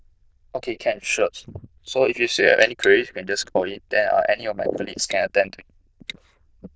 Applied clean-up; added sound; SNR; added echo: neural diffusion model UNIVERSE++.